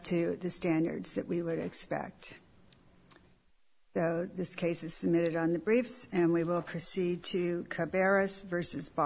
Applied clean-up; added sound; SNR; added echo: none; none; none; none.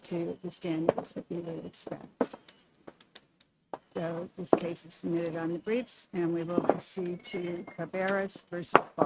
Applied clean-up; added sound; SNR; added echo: neural mask model RNNoise.